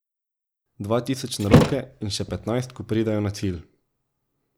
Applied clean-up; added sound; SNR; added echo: none; Thump, thud; -5 dB; none.